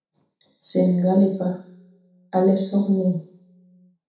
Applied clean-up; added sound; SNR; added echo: none; none; none; reverberation time 0.7 s.